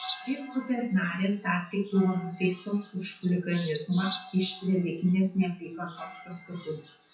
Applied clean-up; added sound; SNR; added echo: classical method WPE with log-MMSE.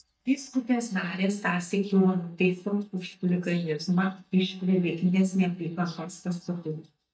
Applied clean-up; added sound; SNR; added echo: neural mask model DeepFilterNet 3.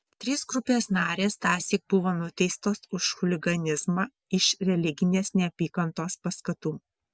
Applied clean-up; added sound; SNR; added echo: none; none; none; none.